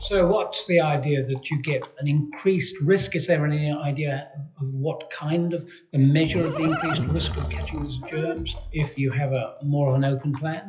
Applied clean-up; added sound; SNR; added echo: classical method WPE with log-MMSE.